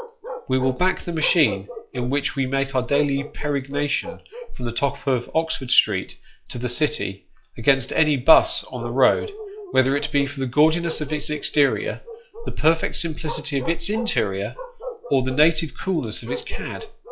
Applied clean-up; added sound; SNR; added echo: classical method log-MMSE.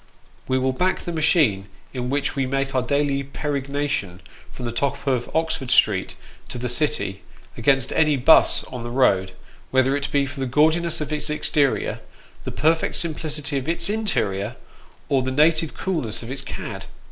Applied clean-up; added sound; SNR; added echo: none; none; none; none.